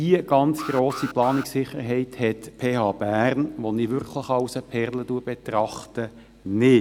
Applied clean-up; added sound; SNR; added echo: none; Alarm; 14 dB; none.